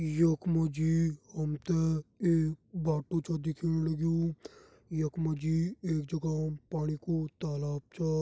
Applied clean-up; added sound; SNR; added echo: none; none; none; none.